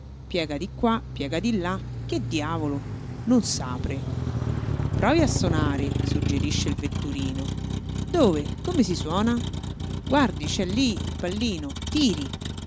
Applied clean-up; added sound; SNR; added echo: none; Motor vehicle (road); 2 dB; none.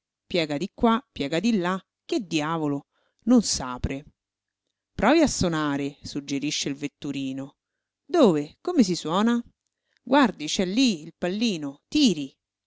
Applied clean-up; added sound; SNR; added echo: none; none; none; none.